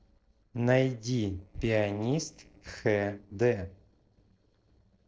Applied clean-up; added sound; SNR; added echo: neural separator model SepFormer DNS4.